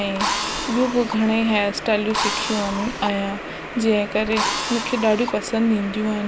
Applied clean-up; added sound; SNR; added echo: none; Drill; 7 dB; none.